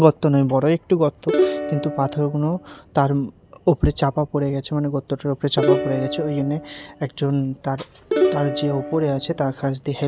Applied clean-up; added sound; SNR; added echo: none; Plucked string instrument; 3 dB; none.